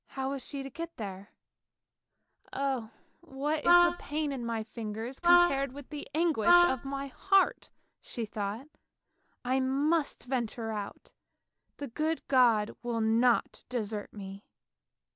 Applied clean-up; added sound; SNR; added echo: none; Wind instrument, woodwind instrument; -4 dB; none.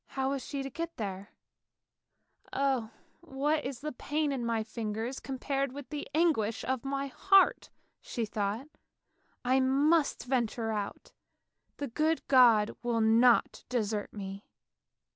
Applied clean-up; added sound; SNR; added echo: none; none; none; none.